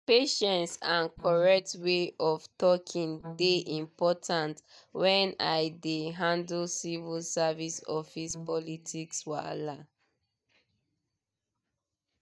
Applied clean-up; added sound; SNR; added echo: neural mask model DeepFilterNet 3.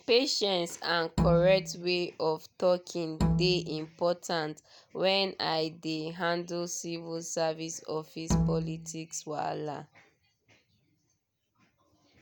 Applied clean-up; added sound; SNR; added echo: none; Bowed string instrument; 0 dB; none.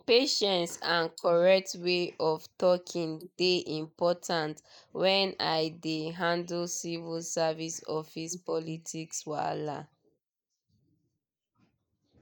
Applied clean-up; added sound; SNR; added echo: neural mask model Resemble Enhance denoiser.